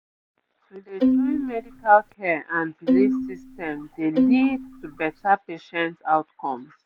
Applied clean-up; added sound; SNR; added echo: none; Bowed string instrument; -2 dB; none.